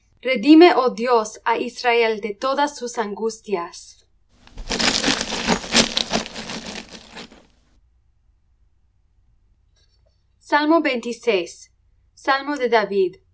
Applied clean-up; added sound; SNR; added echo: none; Glass; 2 dB; none.